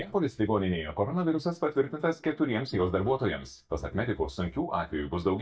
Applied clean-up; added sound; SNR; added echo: neural mask model DeepFilterNet 3.